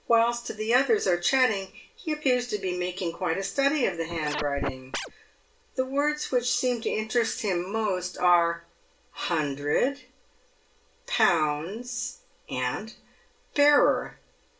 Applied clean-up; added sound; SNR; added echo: none; Scratching (performance technique); 6 dB; reverberation time 0.2 s.